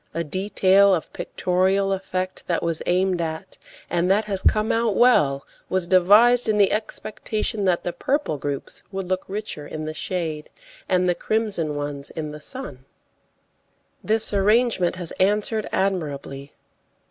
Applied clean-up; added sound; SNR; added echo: none; none; none; none.